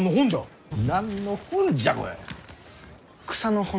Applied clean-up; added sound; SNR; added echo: none; none; none; none.